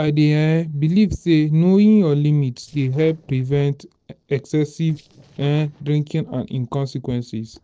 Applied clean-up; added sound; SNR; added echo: neural separator model SepFormer DNS4.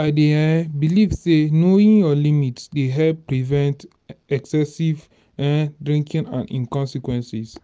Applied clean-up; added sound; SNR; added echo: none; none; none; none.